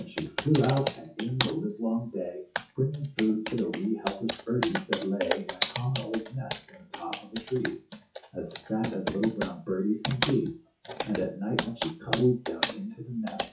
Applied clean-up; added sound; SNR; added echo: classical method WPE with log-MMSE.